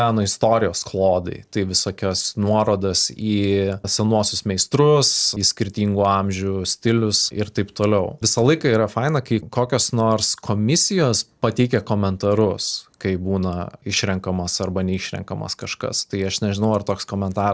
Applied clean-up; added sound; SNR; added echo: none; none; none; none.